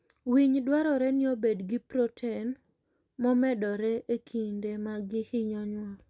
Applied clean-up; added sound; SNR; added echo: none; none; none; none.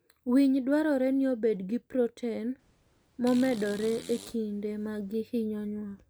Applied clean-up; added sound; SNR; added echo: none; Fart; 19 dB; none.